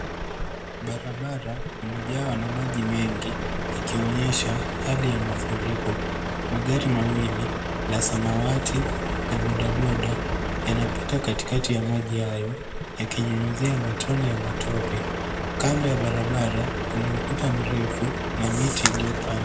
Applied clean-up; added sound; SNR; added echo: none; Truck; 2 dB; reverberation time 1.4 s.